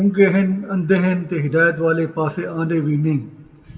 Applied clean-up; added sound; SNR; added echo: none; none; none; reverberation time 0.8 s.